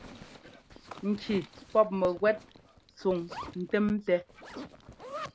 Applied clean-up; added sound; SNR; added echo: none; Zipper (clothing); 15 dB; none.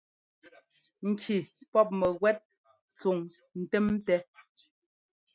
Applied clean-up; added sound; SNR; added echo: none; none; none; none.